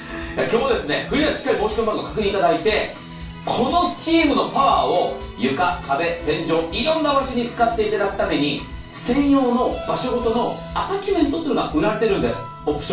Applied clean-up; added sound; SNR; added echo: none; none; none; reverberation time 0.3 s.